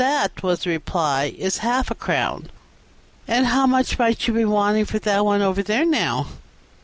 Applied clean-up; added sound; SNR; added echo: none; none; none; none.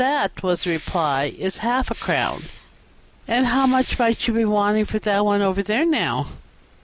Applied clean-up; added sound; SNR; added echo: none; Respiratory sounds; 15 dB; none.